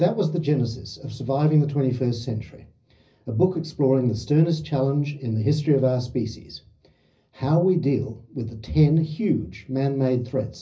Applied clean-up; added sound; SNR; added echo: none; none; none; reverberation time 0.4 s.